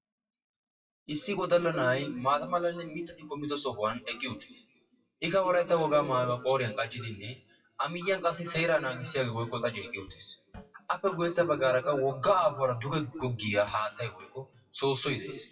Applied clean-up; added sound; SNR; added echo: classical method WPE with log-MMSE.